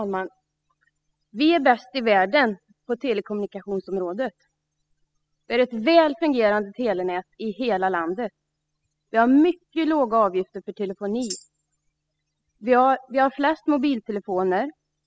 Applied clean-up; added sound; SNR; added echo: classical method spectral subtraction.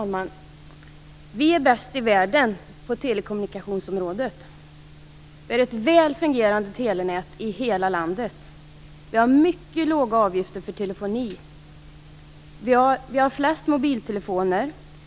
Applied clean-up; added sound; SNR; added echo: none; Tambourine; 18 dB; none.